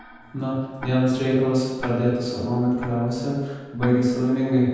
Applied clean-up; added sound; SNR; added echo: none; Tick-tock; 18 dB; reverberation time 1.2 s.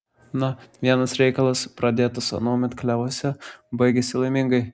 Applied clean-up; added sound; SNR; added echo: none; none; none; none.